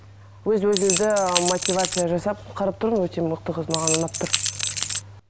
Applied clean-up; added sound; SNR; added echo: none; Rattle / Keys jangling; 1 dB; none.